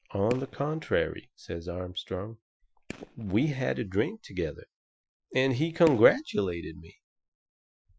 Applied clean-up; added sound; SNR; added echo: classical method Wiener filter.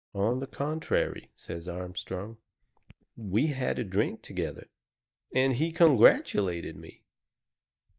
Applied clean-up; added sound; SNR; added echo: neural mask model DeepFilterNet 3.